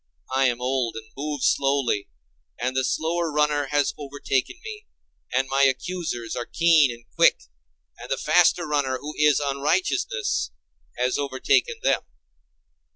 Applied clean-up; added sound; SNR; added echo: none; none; none; none.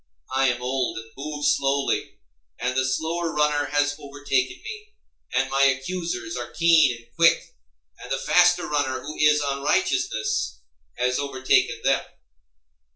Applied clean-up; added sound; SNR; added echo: none; none; none; reverberation time 0.3 s.